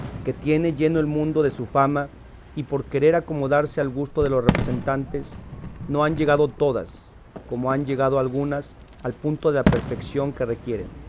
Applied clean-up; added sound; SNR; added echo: none; Fireworks; 8 dB; none.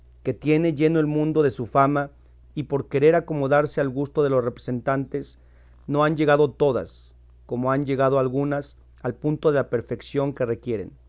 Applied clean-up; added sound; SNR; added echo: none; none; none; none.